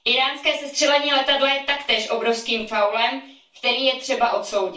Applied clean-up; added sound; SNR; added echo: none; none; none; reverberation time 0.3 s.